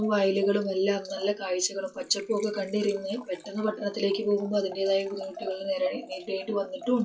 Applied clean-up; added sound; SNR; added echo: classical method WPE with log-MMSE.